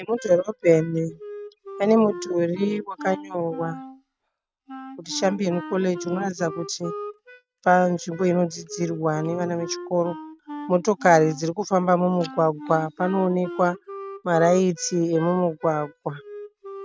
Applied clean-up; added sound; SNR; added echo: neural mask model RNNoise.